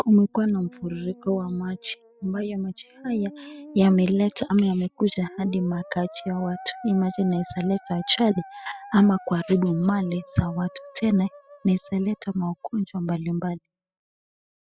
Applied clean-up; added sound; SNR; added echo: classical method spectral subtraction.